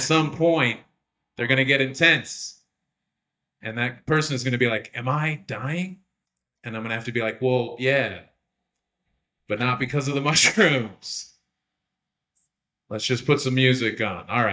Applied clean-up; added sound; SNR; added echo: neural mask model DeepFilterNet 3.